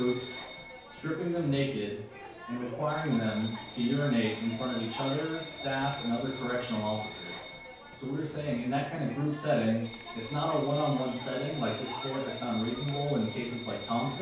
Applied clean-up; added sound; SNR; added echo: none; Bell; 7 dB; reverberation time 0.5 s.